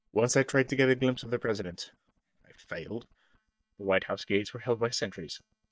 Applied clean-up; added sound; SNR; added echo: neural mask model DeepFilterNet 3.